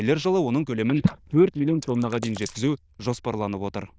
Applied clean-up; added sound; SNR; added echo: neural diffusion model UNIVERSE++.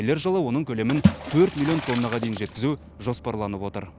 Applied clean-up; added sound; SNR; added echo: none; Water / Splash, splatter; 3 dB; none.